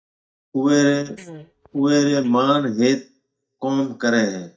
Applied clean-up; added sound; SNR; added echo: neural mask model DeepFilterNet 3.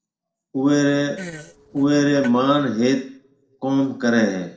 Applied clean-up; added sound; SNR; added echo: neural separator model SepFormer DNS4.